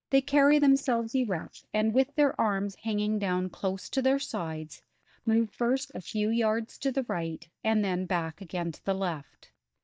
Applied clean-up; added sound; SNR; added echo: neural mask model DeepFilterNet 3.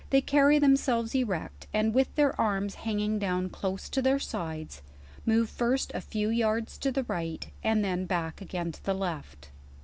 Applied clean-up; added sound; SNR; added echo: none; none; none; none.